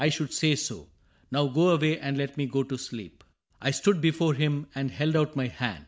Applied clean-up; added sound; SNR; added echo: none; none; none; none.